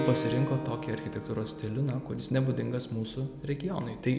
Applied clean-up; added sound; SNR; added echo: none; Keyboard (musical); 8 dB; none.